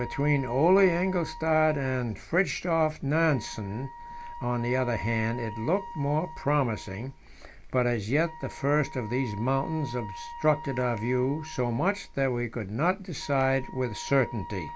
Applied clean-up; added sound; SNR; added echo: none; Wind instrument, woodwind instrument; 15 dB; none.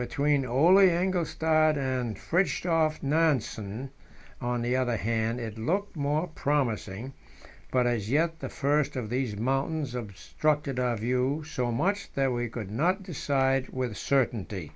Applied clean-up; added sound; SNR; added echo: none; none; none; none.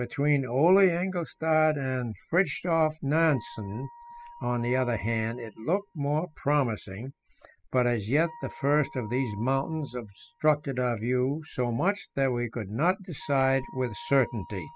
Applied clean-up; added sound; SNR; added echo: classical method spectral subtraction.